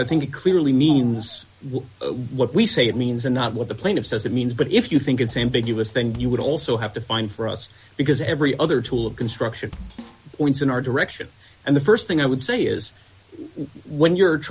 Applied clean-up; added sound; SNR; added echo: none; Drum kit; 18 dB; none.